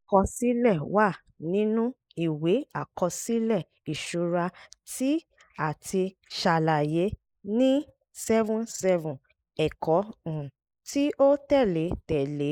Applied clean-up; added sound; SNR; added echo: neural mask model Resemble Enhance denoiser.